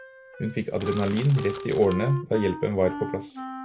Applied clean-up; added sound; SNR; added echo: none; Crushing + Wind instrument, woodwind instrument; 11 dB; none.